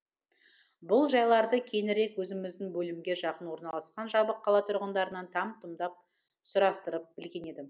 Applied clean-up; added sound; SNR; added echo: none; none; none; none.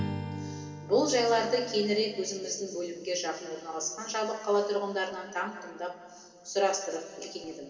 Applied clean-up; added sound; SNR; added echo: none; Strum; 13 dB; reverberation time 2.5 s.